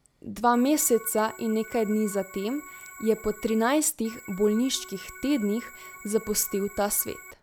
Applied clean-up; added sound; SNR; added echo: none; Organ; 17 dB; none.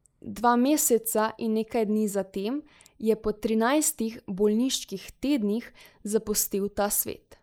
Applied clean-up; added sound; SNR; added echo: neural mask model Resemble Enhance denoiser.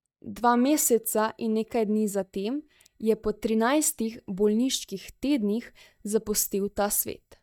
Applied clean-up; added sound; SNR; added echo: neural mask model DeepFilterNet 3.